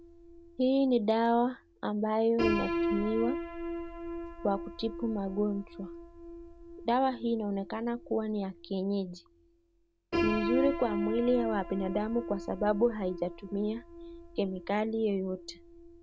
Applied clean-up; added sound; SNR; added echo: none; Piano; 6 dB; none.